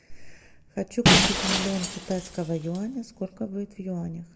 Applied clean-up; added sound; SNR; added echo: none; Shatter; -5 dB; reverberation time 1.0 s.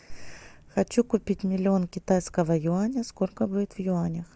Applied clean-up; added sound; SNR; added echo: none; none; none; none.